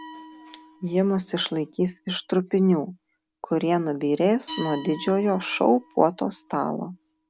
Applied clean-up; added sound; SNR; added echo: none; Glass; 6 dB; none.